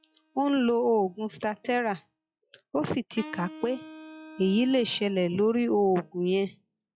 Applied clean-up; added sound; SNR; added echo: classical method log-MMSE.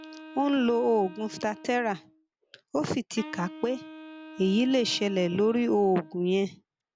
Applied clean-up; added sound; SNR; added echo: none; Wind instrument, woodwind instrument; 18 dB; none.